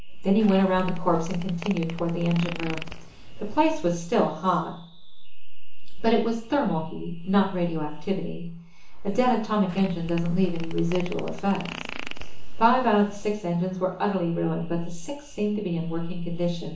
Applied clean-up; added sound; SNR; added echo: none; Fart; 16 dB; reverberation time 0.8 s.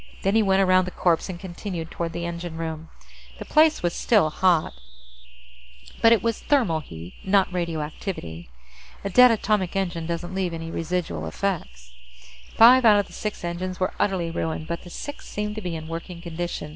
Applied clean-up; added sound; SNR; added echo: none; none; none; none.